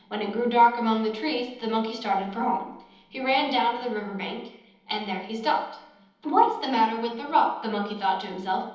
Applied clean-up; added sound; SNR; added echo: none; none; none; reverberation time 1.3 s.